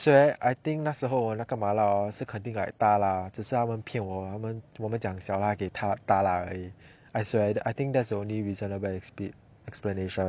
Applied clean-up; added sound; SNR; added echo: none; none; none; none.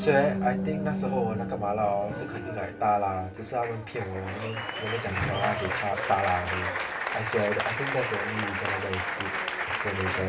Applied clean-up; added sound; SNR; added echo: none; Applause; 2 dB; reverberation time 0.2 s.